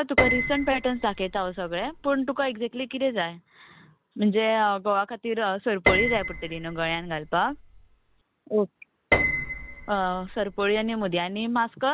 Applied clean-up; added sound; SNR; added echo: none; Piano; 3 dB; none.